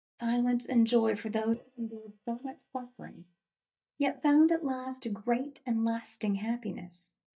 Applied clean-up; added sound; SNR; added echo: neural mask model DeepFilterNet 3.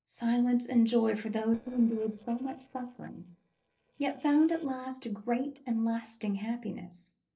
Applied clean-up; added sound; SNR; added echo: neural separator model SepFormer DNS4.